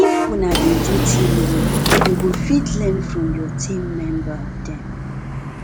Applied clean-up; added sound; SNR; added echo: none; Bus / Vehicle horn, car horn, honking + Drawer open or close; -3 dB; none.